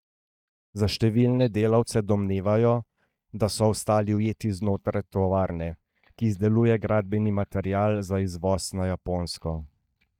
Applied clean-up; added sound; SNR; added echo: neural mask model DeepFilterNet 3.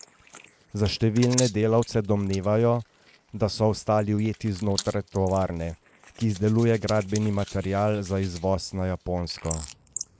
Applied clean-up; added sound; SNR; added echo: neural mask model Resemble Enhance denoiser.